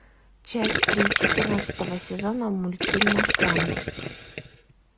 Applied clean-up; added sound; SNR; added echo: none; Gurgling; -4 dB; none.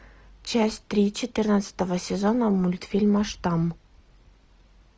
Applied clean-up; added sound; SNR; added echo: none; none; none; none.